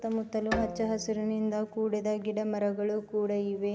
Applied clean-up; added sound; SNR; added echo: none; Bowed string instrument; 11 dB; none.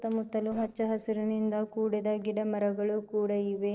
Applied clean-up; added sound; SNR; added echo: neural separator model SepFormer DNS4.